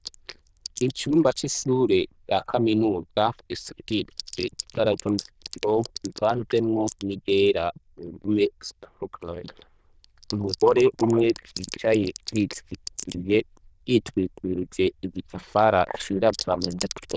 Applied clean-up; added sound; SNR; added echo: neural diffusion model UNIVERSE++.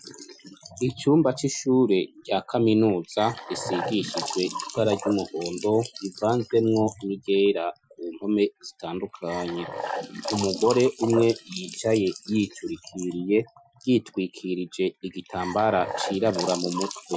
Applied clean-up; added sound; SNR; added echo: classical method Wiener filter.